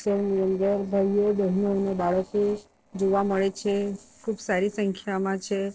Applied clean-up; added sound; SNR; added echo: neural separator model SepFormer DNS4.